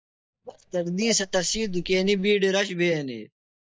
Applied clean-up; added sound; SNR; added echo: neural mask model DeepFilterNet 3.